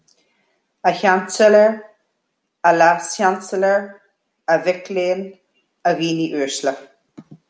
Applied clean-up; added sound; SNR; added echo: none; none; none; none.